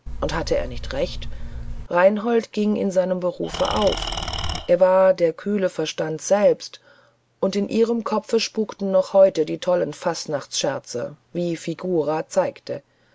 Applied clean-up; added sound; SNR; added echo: none; Buzz + Engine / Tools; 7 dB; none.